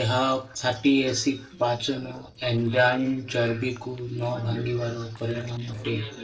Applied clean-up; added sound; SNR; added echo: neural separator model SepFormer DNS4.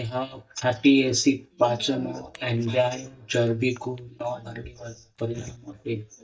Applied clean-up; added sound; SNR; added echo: neural mask model DeepFilterNet 3.